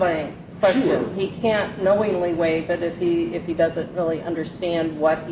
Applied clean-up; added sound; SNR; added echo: none; none; none; none.